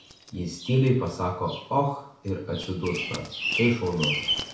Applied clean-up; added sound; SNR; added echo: none; Bird vocalization, bird call, bird song; 6 dB; reverberation time 0.6 s.